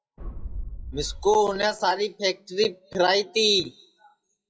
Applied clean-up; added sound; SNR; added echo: classical method WPE with log-MMSE.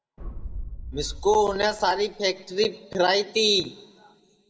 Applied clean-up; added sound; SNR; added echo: none; Boom; 11 dB; reverberation time 1.1 s.